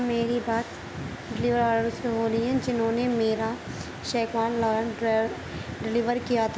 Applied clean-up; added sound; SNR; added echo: none; none; none; none.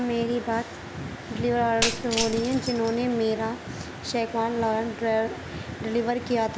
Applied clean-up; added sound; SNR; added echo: none; Shatter; 7 dB; none.